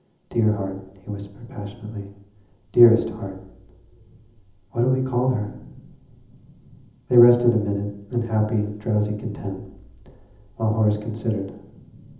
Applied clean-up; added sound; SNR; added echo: none; none; none; reverberation time 0.8 s.